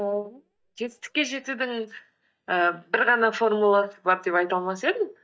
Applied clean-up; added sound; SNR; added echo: neural mask model DeepFilterNet 3.